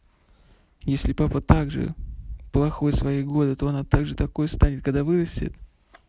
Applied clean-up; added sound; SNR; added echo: none; none; none; none.